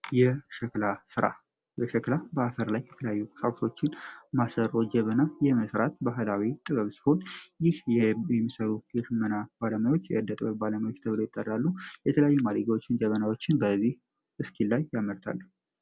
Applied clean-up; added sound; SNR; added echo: none; none; none; none.